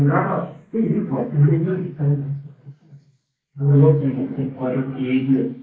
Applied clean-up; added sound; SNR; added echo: neural mask model Resemble Enhance denoiser.